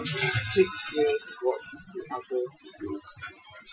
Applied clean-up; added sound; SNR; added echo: classical method Wiener filter.